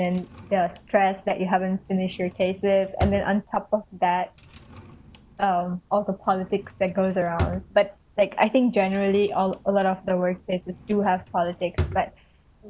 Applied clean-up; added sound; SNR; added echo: none; Drawer open or close; 13 dB; none.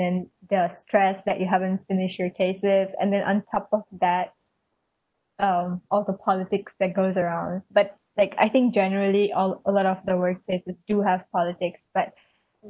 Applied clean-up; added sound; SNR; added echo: none; none; none; none.